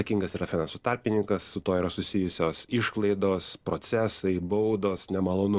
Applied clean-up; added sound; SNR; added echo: neural separator model SepFormer DNS4.